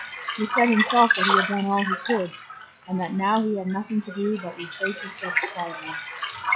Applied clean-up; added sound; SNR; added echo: classical method log-MMSE.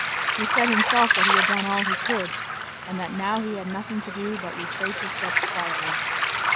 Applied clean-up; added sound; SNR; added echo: none; Waves, surf; -4 dB; none.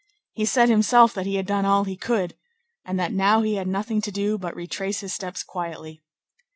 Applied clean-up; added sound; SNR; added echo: none; none; none; none.